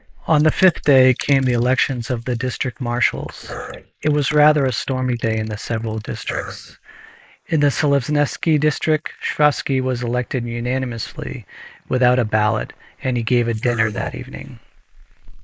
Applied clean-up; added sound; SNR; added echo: neural mask model Resemble Enhance denoiser.